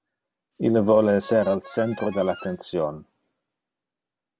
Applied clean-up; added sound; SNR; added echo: none; Harmonica; 19 dB; none.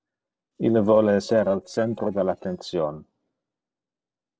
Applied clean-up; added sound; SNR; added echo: neural separator model SepFormer DNS4.